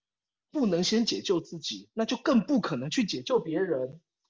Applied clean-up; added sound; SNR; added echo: none; none; none; none.